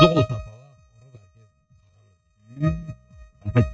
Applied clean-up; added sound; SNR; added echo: neural mask model RNNoise.